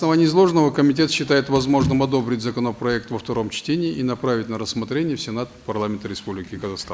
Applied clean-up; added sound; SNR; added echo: none; none; none; none.